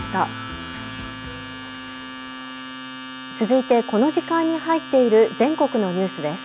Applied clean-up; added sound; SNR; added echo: none; Domestic sounds, home sounds; 12 dB; none.